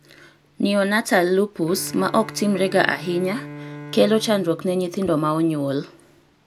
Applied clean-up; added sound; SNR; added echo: none; Bowed string instrument; 18 dB; none.